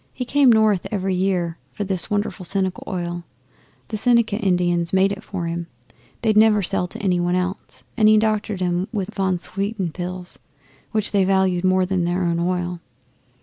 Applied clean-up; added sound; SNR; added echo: none; none; none; none.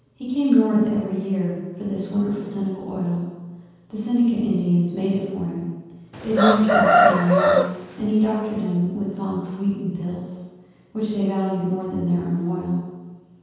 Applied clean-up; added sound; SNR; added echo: none; Chicken, rooster; -4 dB; reverberation time 1.2 s.